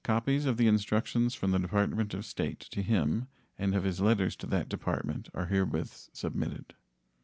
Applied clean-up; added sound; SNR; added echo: none; none; none; none.